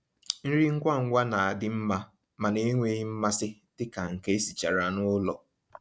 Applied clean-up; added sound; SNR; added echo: none; none; none; none.